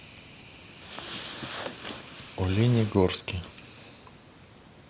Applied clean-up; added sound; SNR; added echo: none; none; none; none.